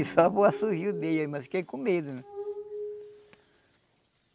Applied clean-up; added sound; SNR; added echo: none; Drum + Glass; 12 dB; none.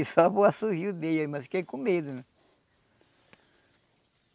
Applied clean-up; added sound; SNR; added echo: none; none; none; none.